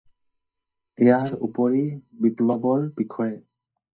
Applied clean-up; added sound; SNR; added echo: neural mask model DeepFilterNet 3.